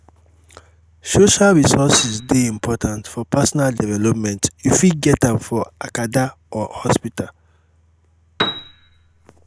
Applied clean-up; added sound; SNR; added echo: none; Piano; 8 dB; none.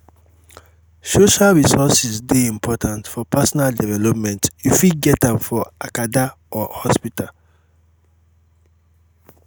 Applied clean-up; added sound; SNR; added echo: none; none; none; none.